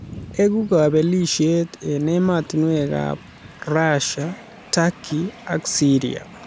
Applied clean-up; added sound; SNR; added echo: none; Train; 20 dB; none.